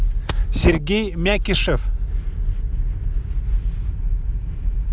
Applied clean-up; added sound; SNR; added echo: none; none; none; none.